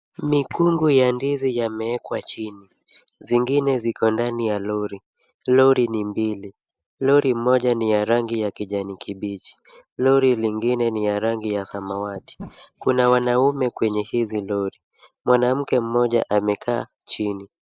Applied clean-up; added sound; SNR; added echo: neural mask model Resemble Enhance denoiser.